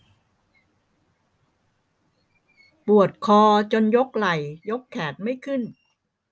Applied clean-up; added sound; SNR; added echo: none; none; none; none.